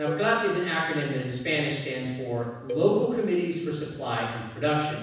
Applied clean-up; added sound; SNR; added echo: none; Cowbell; 14 dB; reverberation time 1.1 s.